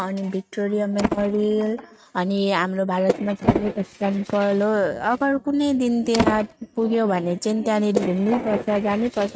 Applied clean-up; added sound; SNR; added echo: neural mask model RNNoise.